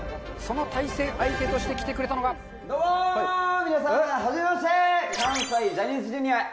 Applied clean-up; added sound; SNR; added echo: none; none; none; none.